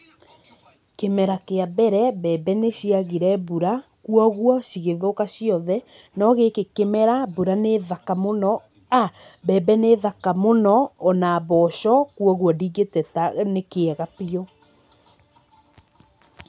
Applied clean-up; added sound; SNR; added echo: none; none; none; none.